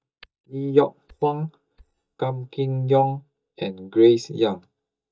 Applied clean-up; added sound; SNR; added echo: neural mask model DeepFilterNet 3.